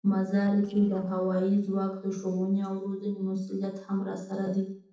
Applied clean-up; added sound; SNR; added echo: neural separator model SepFormer DNS4.